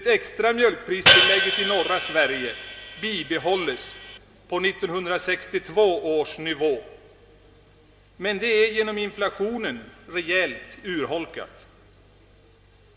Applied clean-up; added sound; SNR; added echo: none; Hi-hat; -2 dB; reverberation time 2.3 s.